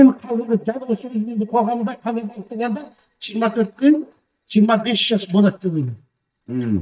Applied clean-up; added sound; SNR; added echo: neural mask model DeepFilterNet 3.